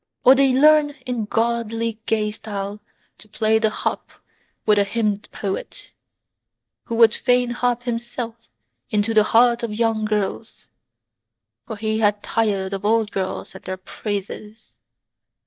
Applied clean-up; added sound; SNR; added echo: neural mask model DeepFilterNet 3.